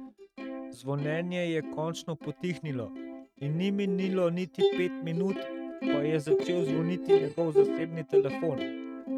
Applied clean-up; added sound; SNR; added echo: neural mask model RNNoise.